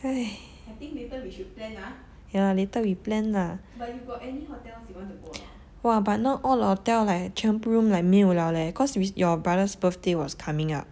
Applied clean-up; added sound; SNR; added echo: none; none; none; none.